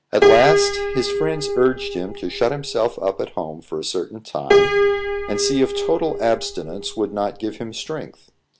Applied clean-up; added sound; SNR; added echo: none; Piano; 0 dB; none.